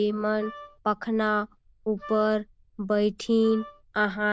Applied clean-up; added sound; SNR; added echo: neural diffusion model UNIVERSE++.